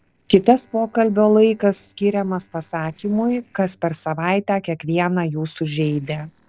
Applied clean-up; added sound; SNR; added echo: neural separator model SepFormer DNS4.